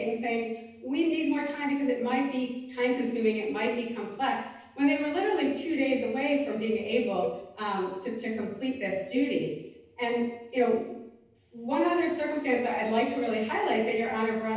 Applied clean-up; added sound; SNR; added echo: neural separator model SepFormer DNS4.